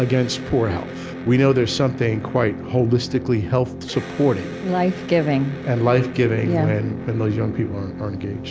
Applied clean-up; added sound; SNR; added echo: none; Electric guitar; 11 dB; none.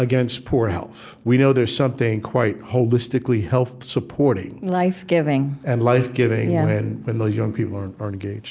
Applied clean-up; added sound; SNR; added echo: none; none; none; none.